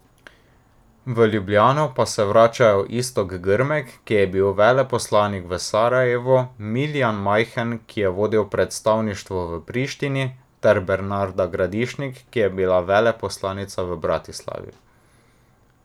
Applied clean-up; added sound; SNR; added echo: none; none; none; none.